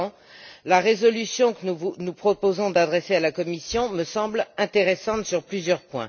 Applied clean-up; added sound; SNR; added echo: none; none; none; none.